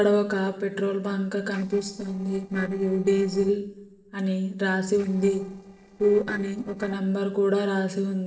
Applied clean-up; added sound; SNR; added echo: neural separator model SepFormer DNS4.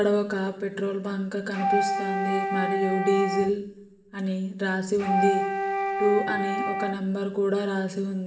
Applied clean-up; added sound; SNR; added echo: none; Wind instrument, woodwind instrument; 1 dB; reverberation time 0.9 s.